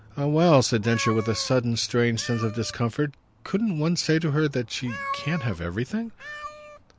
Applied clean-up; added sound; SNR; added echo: none; Meow; 15 dB; none.